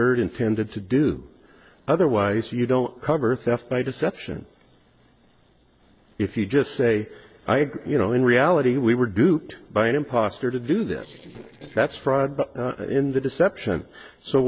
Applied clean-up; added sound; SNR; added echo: neural separator model SepFormer DNS4.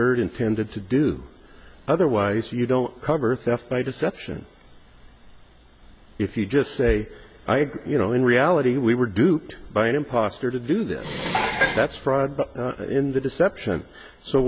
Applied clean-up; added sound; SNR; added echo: none; Dishes, pots, and pans; 6 dB; none.